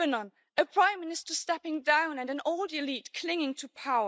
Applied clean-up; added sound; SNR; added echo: neural mask model Resemble Enhance denoiser.